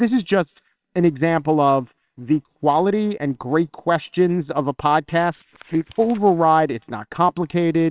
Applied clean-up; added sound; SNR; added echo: neural separator model SepFormer WHAMR!.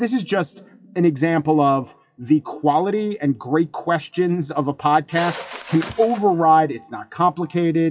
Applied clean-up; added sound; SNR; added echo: classical method WPE with log-MMSE.